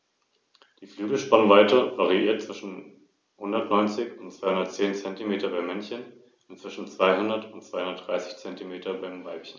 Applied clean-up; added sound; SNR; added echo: none; none; none; none.